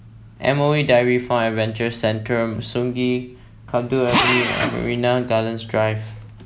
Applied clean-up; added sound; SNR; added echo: none; Drill; 3 dB; none.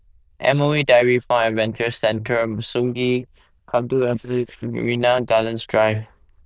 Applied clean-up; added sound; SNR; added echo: neural diffusion model UNIVERSE++.